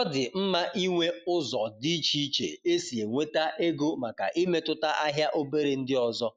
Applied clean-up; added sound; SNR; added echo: none; none; none; none.